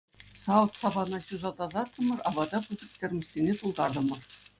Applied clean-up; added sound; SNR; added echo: none; Coin (dropping); 13 dB; none.